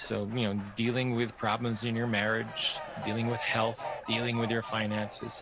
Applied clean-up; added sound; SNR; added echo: none; Fowl; 10 dB; none.